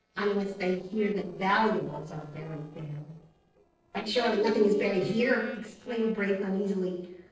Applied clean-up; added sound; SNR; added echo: neural separator model SepFormer DNS4.